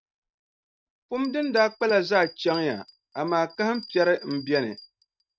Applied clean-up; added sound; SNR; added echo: neural mask model RNNoise.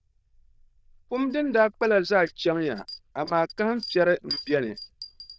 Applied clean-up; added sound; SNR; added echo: neural diffusion model UNIVERSE++.